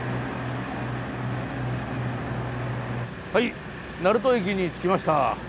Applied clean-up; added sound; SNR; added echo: none; none; none; none.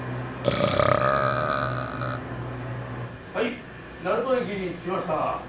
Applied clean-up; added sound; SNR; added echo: none; Burping, eructation; -3 dB; reverberation time 0.3 s.